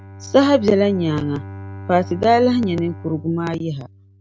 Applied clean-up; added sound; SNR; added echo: none; Bowed string instrument; 15 dB; none.